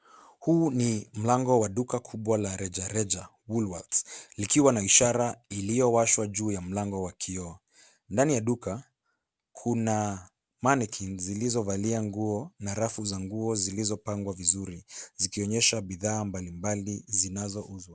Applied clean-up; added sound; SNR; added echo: none; none; none; none.